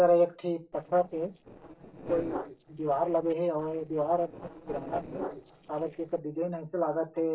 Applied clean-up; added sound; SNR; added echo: neural separator model SepFormer DNS4.